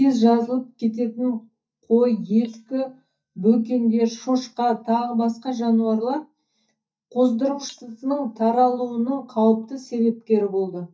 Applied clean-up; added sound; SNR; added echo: neural mask model DeepFilterNet 3.